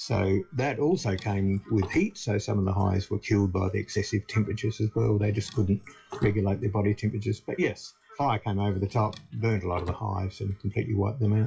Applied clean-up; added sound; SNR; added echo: classical method WPE with log-MMSE.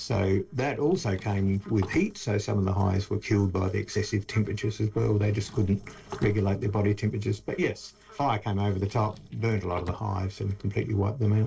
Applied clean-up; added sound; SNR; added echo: neural separator model SepFormer DNS4.